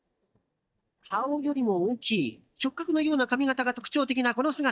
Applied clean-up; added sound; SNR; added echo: neural mask model DeepFilterNet 3.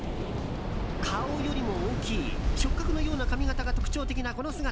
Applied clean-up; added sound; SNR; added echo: none; Waves, surf; -5 dB; none.